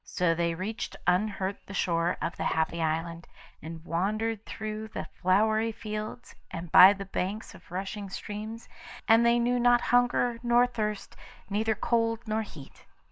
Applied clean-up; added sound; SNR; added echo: neural mask model DeepFilterNet 3.